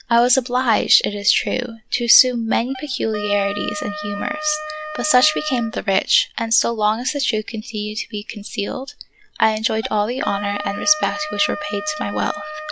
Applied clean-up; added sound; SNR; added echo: none; Wind instrument, woodwind instrument; 12 dB; none.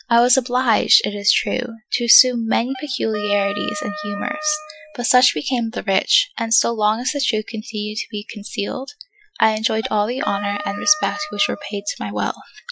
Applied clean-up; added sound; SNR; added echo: classical method Wiener filter.